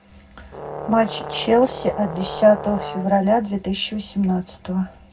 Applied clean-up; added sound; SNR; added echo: none; Brass instrument; 12 dB; reverberation time 0.3 s.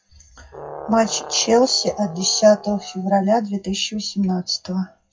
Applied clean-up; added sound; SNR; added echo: classical method WPE with log-MMSE.